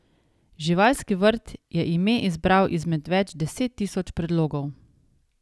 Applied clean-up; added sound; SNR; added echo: none; none; none; none.